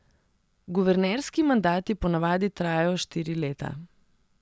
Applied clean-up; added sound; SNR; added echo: none; none; none; none.